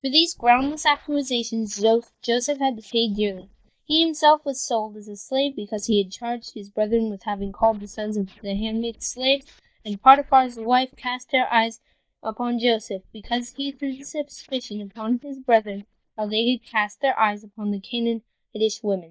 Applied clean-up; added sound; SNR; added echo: neural mask model DeepFilterNet 3.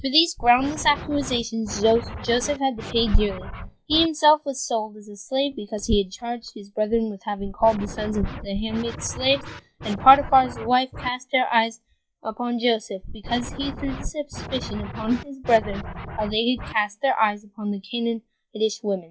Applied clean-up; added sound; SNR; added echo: classical method log-MMSE.